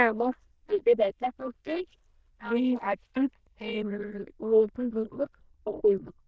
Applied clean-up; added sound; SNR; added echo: neural diffusion model UNIVERSE++.